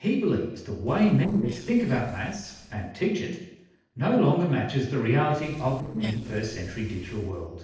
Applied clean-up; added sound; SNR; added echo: neural separator model SepFormer DNS4.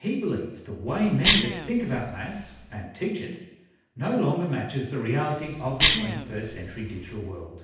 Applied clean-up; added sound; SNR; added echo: none; Cough; -1 dB; reverberation time 0.8 s.